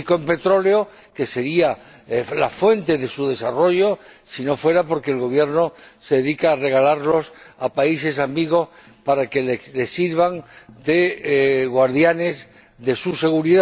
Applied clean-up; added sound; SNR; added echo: none; none; none; none.